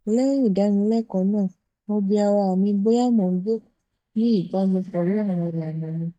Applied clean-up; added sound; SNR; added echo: neural mask model DeepFilterNet 3.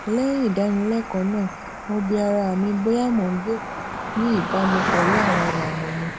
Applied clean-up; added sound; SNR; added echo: none; Cricket; 4 dB; none.